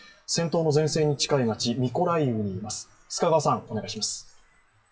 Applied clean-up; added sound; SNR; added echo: classical method WPE with log-MMSE.